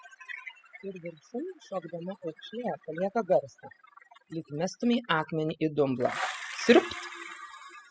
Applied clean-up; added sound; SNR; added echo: classical method spectral subtraction.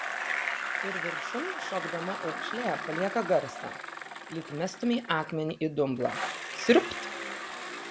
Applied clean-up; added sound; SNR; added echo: none; Bicycle; 5 dB; none.